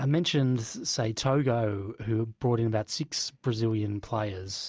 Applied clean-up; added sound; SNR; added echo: none; none; none; none.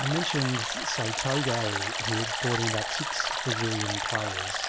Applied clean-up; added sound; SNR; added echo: none; Stream; -1 dB; none.